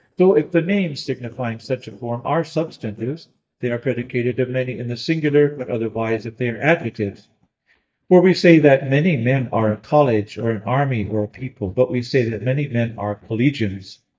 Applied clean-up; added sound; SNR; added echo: neural mask model DeepFilterNet 3.